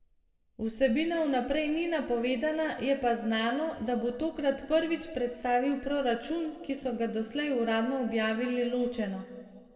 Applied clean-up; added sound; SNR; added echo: neural separator model SepFormer DNS4.